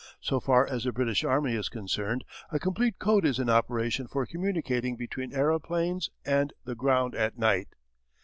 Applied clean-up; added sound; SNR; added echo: none; none; none; none.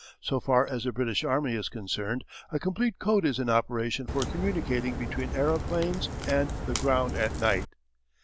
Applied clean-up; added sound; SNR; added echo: none; Crack; 4 dB; none.